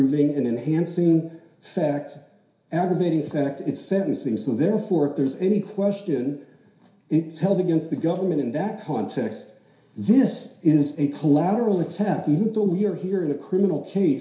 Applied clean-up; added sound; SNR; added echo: none; none; none; reverberation time 0.7 s.